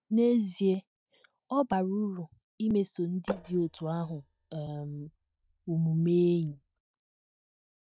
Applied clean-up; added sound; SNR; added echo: neural mask model DeepFilterNet 3.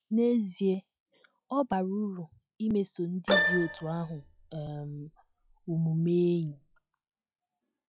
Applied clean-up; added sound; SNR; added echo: classical method log-MMSE.